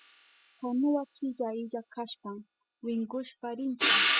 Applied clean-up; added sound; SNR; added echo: classical method spectral subtraction.